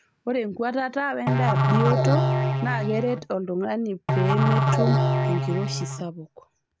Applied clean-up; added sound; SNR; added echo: none; Musical instrument; -5 dB; none.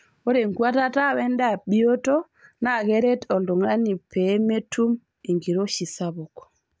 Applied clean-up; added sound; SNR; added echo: none; none; none; none.